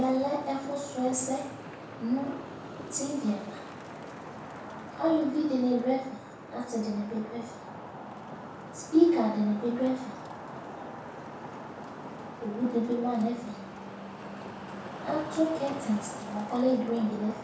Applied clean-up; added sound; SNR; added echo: none; Traffic noise, roadway noise; 11 dB; reverberation time 0.6 s.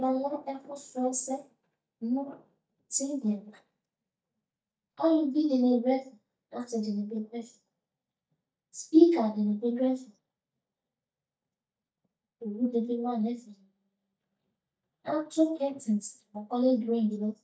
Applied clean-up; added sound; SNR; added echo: neural mask model DeepFilterNet 3.